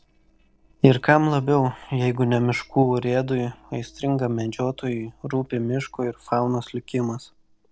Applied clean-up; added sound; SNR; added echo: neural separator model SepFormer DNS4.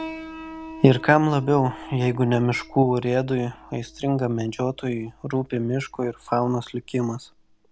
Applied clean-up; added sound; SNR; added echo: none; Piano; 19 dB; none.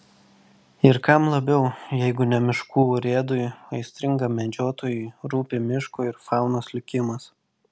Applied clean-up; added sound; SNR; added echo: none; none; none; none.